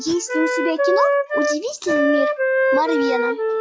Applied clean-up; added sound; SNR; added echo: classical method log-MMSE.